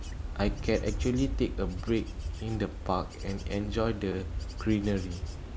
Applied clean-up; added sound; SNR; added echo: none; Wind / Bird / Insect; 4 dB; none.